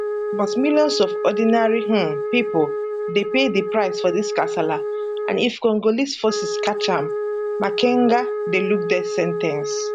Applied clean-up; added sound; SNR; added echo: none; Wind instrument, woodwind instrument; 3 dB; none.